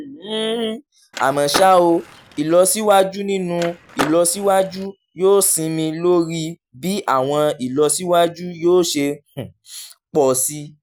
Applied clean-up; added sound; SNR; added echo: none; Skateboard; 10 dB; none.